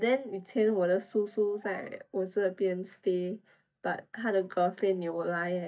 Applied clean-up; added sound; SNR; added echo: neural mask model DeepFilterNet 3.